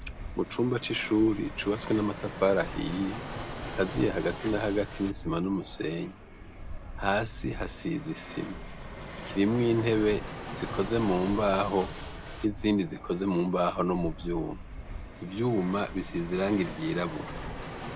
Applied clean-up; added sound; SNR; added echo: none; Fixed-wing aircraft, airplane; 10 dB; none.